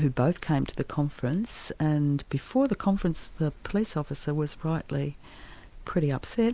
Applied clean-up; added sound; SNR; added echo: none; none; none; none.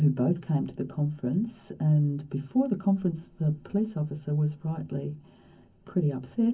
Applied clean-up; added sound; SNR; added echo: none; none; none; reverberation time 0.3 s.